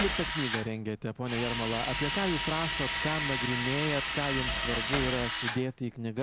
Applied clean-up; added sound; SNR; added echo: none; Drill; 0 dB; none.